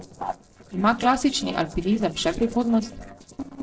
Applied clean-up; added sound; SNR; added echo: neural separator model SepFormer DNS4.